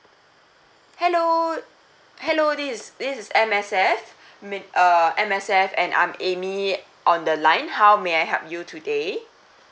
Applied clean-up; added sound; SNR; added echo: none; none; none; none.